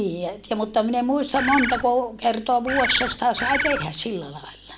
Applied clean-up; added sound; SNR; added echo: none; Bird; 2 dB; none.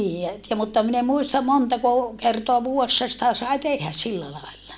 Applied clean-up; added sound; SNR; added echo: none; none; none; none.